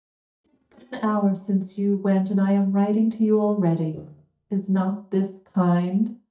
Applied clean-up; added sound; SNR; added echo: neural mask model DeepFilterNet 3.